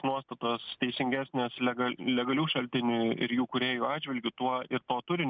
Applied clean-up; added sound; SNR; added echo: none; none; none; none.